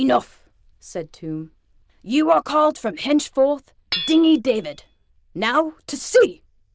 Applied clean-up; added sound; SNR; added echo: neural diffusion model UNIVERSE++.